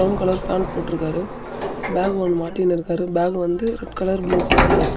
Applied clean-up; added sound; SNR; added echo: none; Sliding door; 3 dB; none.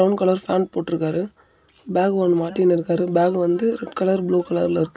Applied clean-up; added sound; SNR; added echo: none; none; none; none.